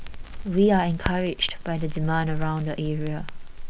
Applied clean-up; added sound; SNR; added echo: none; Crackle; 5 dB; none.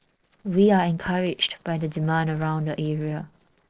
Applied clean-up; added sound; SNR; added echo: neural separator model SepFormer DNS4.